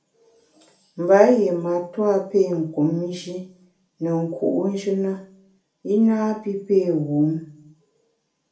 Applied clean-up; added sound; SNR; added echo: none; none; none; reverberation time 0.4 s.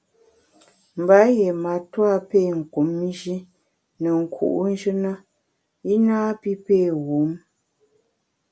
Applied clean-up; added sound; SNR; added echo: none; none; none; none.